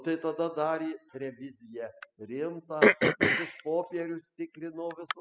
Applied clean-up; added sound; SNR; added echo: classical method spectral subtraction.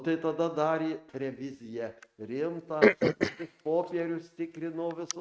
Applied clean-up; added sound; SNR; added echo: neural mask model RNNoise.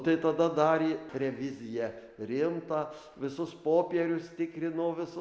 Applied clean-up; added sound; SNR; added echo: none; none; none; none.